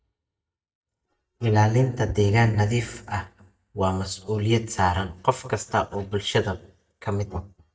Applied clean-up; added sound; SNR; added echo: neural mask model DeepFilterNet 3.